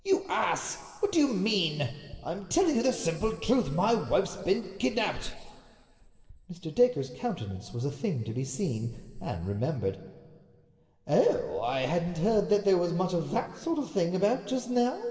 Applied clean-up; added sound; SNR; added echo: none; none; none; reverberation time 1.7 s.